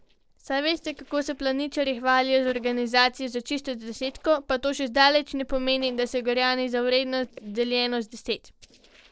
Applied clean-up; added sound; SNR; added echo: neural separator model SepFormer DNS4.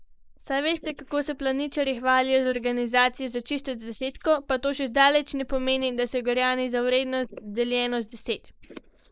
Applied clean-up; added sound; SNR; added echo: neural mask model Resemble Enhance denoiser.